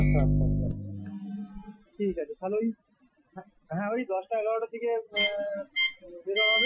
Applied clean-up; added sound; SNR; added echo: classical method Wiener filter.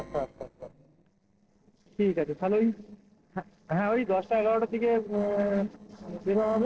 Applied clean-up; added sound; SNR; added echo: neural separator model SepFormer DNS4.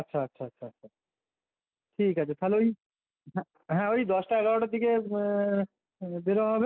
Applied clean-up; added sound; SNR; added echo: none; none; none; none.